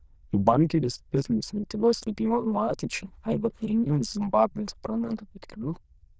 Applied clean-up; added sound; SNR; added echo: neural diffusion model UNIVERSE++.